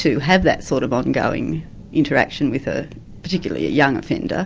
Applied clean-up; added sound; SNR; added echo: none; none; none; none.